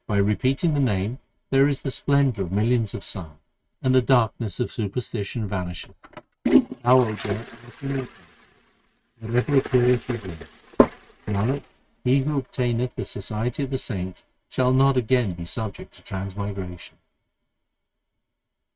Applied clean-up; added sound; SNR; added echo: neural mask model RNNoise.